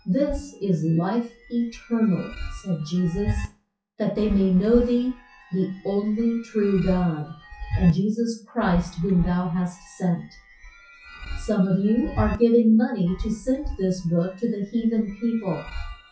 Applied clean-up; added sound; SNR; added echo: classical method WPE with log-MMSE.